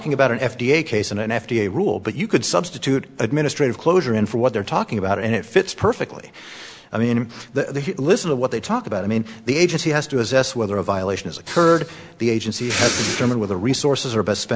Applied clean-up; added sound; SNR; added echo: none; none; none; none.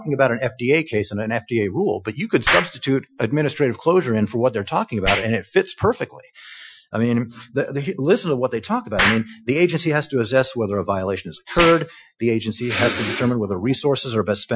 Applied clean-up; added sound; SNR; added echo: classical method Wiener filter.